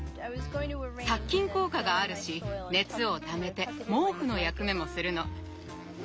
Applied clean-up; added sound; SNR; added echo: none; none; none; none.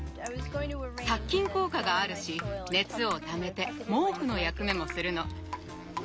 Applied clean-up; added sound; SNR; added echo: none; Drip; 14 dB; none.